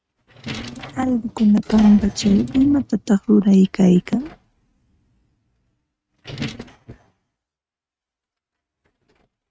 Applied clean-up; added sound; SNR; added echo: neural mask model RNNoise.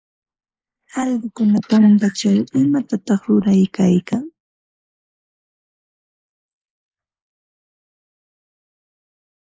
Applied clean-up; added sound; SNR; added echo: neural mask model Resemble Enhance denoiser.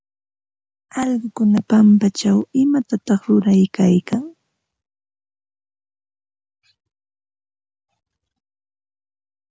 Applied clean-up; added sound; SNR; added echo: none; none; none; none.